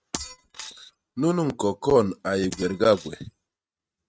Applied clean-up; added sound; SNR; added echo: neural mask model RNNoise.